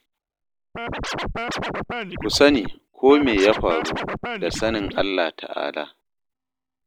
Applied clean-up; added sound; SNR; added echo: none; Scratching (performance technique); 5 dB; none.